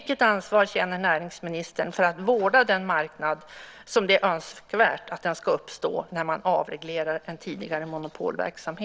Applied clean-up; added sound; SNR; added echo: none; none; none; none.